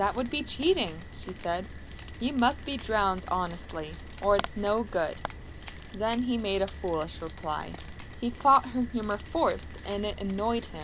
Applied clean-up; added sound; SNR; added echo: none; Rain; 11 dB; none.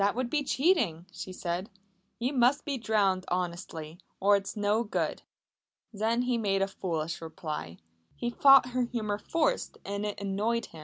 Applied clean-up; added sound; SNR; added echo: none; none; none; none.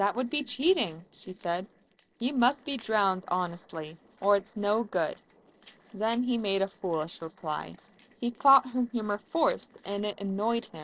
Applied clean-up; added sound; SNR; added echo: neural separator model SepFormer DNS4.